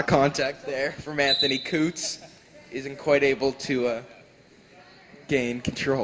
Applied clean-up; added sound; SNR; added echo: none; none; none; reverberation time 2.1 s.